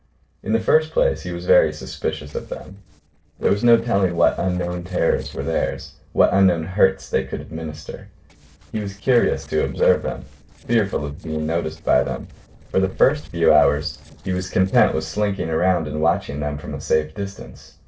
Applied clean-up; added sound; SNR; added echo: neural separator model SepFormer DNS4.